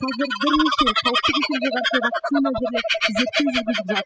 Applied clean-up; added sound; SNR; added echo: classical method spectral subtraction.